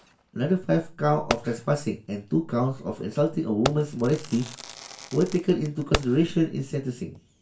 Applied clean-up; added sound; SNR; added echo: none; Fireworks; 11 dB; reverberation time 0.3 s.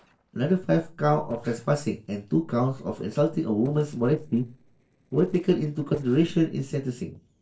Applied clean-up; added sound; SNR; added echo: neural separator model SepFormer DNS4.